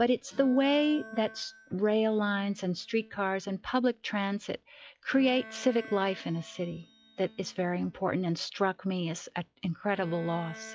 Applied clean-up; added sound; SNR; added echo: classical method log-MMSE.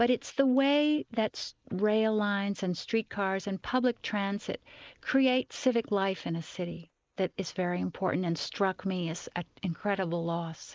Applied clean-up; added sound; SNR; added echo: neural mask model Resemble Enhance denoiser.